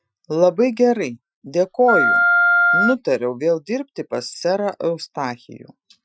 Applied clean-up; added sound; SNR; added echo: classical method Wiener filter.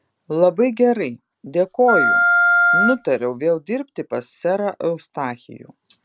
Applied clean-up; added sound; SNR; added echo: none; Wind instrument, woodwind instrument; -3 dB; none.